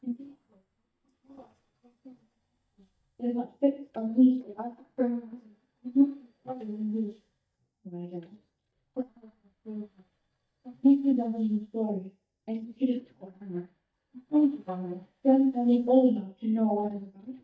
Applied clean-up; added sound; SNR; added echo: neural mask model DeepFilterNet 3.